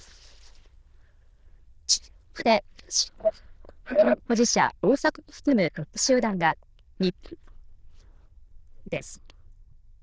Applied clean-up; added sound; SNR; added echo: neural diffusion model UNIVERSE++.